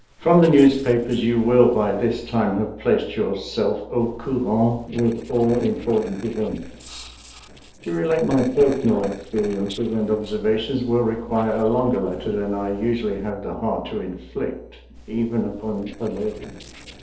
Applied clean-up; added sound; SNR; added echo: neural separator model SepFormer DNS4.